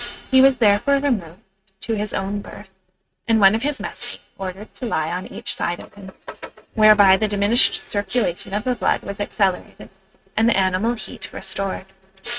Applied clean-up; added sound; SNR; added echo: neural mask model RNNoise.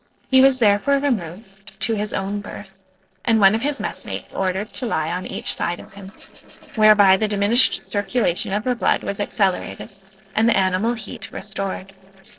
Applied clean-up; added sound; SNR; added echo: neural separator model SepFormer DNS4.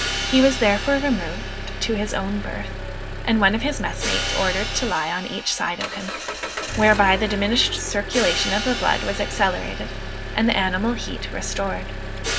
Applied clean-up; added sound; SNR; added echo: none; Hi-hat + Engine; 5 dB; none.